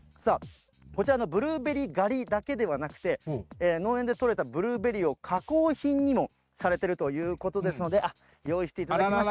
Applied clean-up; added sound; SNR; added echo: neural mask model RNNoise.